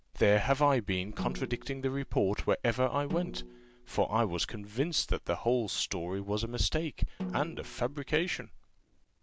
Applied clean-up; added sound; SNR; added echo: none; Snare drum; 13 dB; none.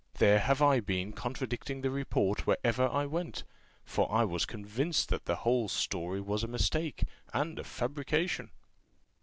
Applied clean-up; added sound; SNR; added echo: none; none; none; none.